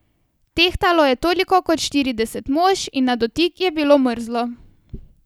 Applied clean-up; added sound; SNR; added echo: none; none; none; none.